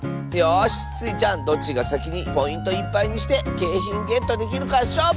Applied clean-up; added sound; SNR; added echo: none; none; none; none.